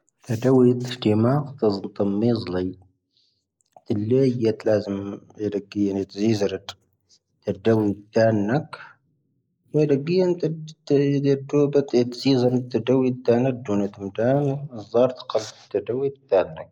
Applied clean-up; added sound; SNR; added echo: neural mask model Resemble Enhance denoiser.